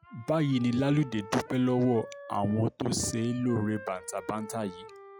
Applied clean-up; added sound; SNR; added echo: classical method log-MMSE.